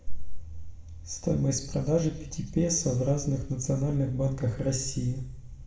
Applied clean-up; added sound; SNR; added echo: none; none; none; reverberation time 0.6 s.